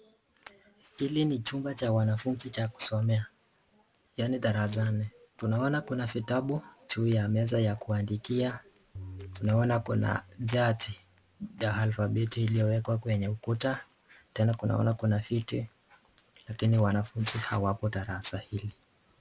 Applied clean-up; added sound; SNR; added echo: none; Tabla; 19 dB; none.